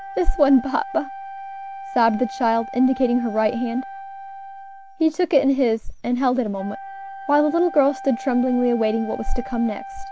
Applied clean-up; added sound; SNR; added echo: none; Wind instrument, woodwind instrument; 14 dB; none.